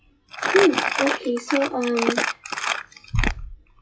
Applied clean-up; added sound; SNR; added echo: classical method WPE with log-MMSE.